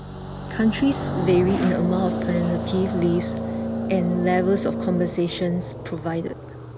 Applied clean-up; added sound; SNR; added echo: none; Car passing by; 4 dB; none.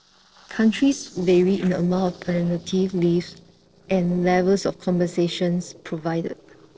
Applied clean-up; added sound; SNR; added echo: neural separator model SepFormer DNS4.